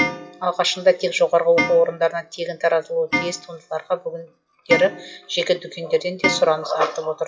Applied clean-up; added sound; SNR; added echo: classical method WPE with log-MMSE.